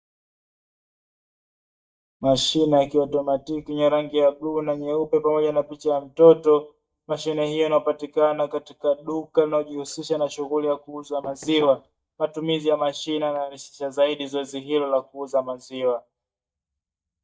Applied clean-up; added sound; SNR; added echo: neural mask model DeepFilterNet 3.